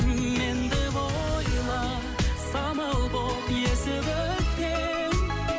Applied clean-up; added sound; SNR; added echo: none; none; none; none.